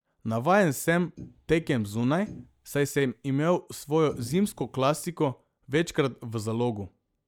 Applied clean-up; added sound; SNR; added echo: neural mask model DeepFilterNet 3.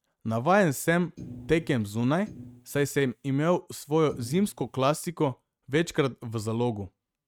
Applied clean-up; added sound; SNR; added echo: neural mask model RNNoise.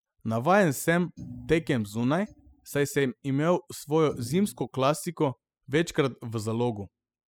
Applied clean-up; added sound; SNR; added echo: classical method spectral subtraction.